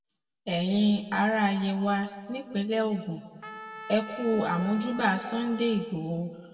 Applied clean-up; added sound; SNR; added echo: none; Trumpet; 15 dB; reverberation time 1.5 s.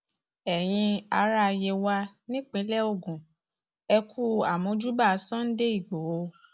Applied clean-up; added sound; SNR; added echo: none; none; none; none.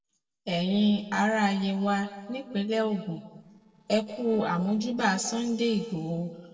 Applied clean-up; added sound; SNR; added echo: neural separator model SepFormer DNS4.